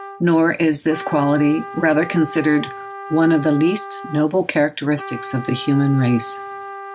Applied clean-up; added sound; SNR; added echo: none; Trumpet; 14 dB; none.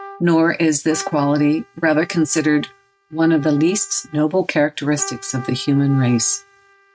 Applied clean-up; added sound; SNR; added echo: neural mask model RNNoise.